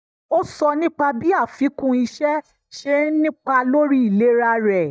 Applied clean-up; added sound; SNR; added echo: neural mask model DeepFilterNet 3.